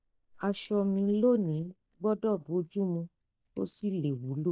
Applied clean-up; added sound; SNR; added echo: neural mask model DeepFilterNet 3.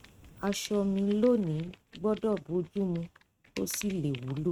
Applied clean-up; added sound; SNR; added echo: neural mask model RNNoise.